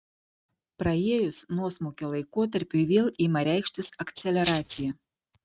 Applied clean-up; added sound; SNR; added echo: neural mask model RNNoise.